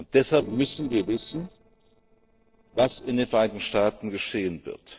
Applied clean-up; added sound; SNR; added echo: neural separator model SepFormer DNS4.